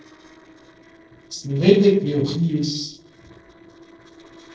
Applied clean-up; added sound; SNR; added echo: neural separator model SepFormer DNS4.